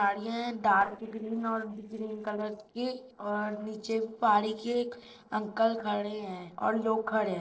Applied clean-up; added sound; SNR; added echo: neural separator model SepFormer DNS4.